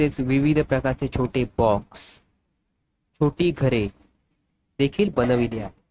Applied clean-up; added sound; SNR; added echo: neural mask model RNNoise.